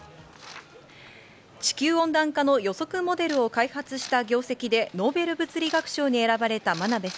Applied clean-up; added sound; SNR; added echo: none; none; none; none.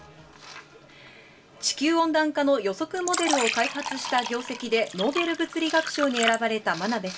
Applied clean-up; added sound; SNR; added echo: none; Fill (with liquid); 5 dB; reverberation time 0.2 s.